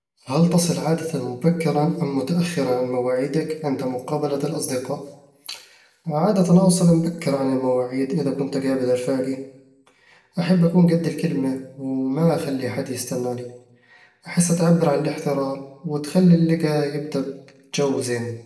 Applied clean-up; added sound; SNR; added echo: none; none; none; reverberation time 0.8 s.